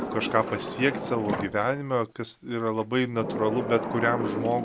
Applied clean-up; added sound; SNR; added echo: none; Sliding door; 6 dB; none.